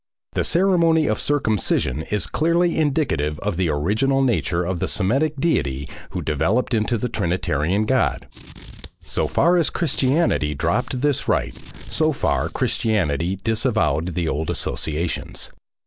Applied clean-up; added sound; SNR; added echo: neural separator model SepFormer DNS4.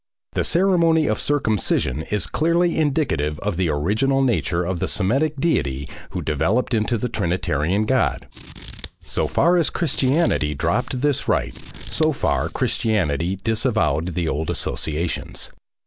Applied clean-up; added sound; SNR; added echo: none; Scissors; 15 dB; none.